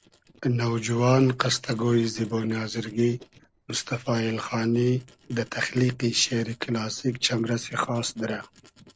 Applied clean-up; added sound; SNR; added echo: neural separator model SepFormer DNS4.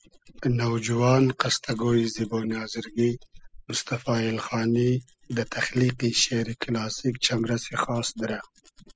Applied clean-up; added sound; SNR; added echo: classical method spectral subtraction.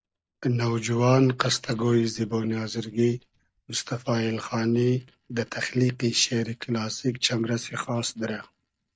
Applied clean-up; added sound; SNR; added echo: neural mask model DeepFilterNet 3.